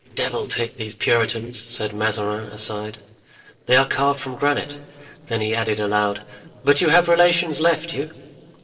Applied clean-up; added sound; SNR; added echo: neural separator model SepFormer DNS4.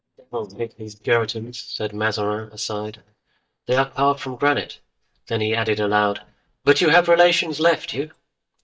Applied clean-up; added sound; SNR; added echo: neural mask model DeepFilterNet 3.